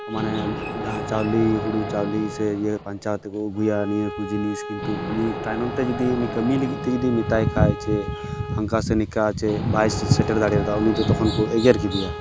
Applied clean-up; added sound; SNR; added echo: none; Wild animals + Bowed string instrument; 8 dB; none.